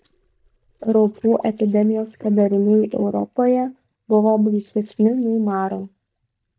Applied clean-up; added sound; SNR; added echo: neural mask model DeepFilterNet 3.